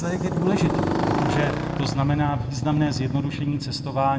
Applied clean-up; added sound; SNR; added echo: none; Motorcycle; 2 dB; reverberation time 1.0 s.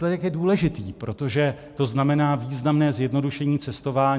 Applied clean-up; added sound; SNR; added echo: none; none; none; none.